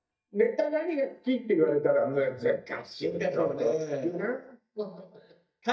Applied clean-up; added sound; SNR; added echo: neural mask model DeepFilterNet 3.